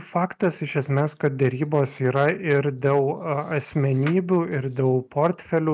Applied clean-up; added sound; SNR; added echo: none; none; none; none.